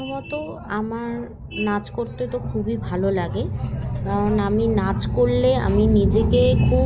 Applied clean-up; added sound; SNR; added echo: none; none; none; none.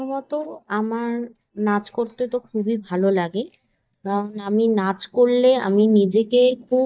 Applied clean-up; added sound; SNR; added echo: neural mask model DeepFilterNet 3.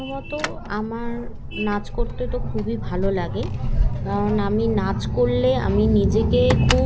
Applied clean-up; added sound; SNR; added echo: none; Keys jangling; 6 dB; none.